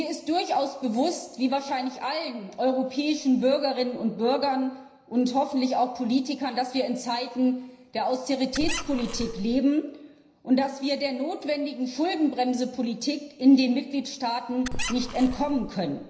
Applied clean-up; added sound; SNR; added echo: none; Squeak; 6 dB; reverberation time 0.9 s.